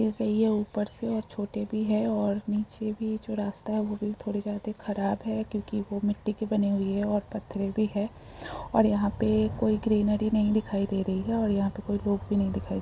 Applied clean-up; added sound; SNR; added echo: none; none; none; none.